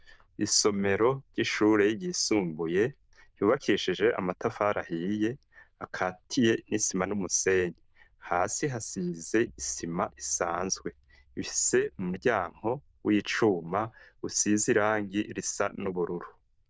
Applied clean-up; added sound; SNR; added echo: neural diffusion model UNIVERSE++.